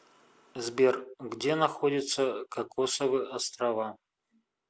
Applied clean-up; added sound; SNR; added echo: none; none; none; none.